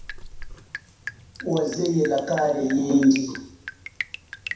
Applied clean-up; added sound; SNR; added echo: none; Drip; 13 dB; reverberation time 0.6 s.